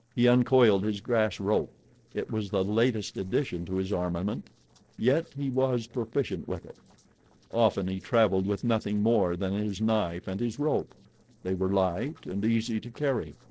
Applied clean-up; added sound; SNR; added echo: neural separator model SepFormer DNS4.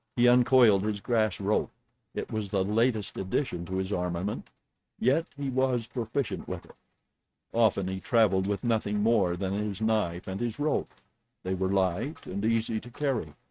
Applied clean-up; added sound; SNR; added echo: neural mask model RNNoise.